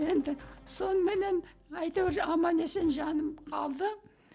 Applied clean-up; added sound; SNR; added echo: none; none; none; none.